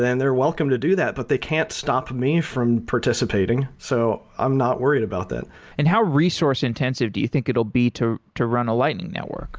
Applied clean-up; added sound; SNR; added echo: none; none; none; none.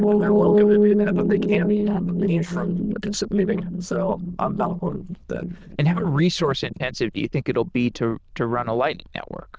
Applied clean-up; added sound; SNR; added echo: neural diffusion model UNIVERSE++.